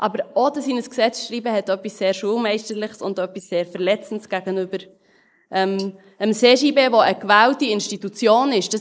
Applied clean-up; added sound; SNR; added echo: neural mask model Resemble Enhance denoiser.